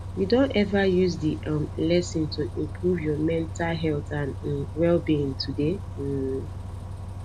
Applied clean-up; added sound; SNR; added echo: none; Bus; 9 dB; none.